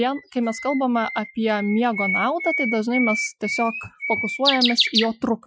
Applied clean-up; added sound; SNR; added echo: classical method Wiener filter.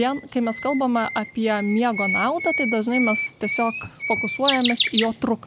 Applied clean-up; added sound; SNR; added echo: none; Bird; 4 dB; none.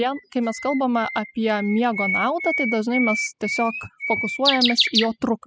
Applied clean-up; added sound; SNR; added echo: classical method spectral subtraction.